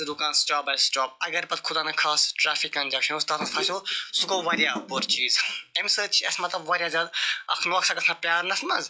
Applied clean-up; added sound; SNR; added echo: classical method log-MMSE.